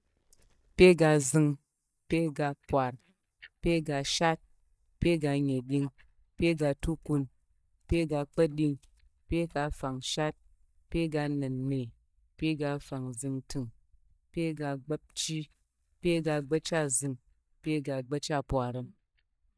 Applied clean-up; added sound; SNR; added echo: neural mask model DeepFilterNet 3.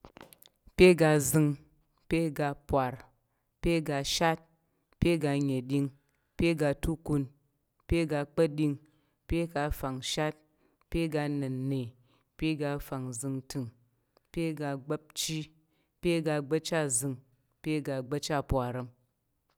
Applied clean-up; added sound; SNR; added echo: none; none; none; none.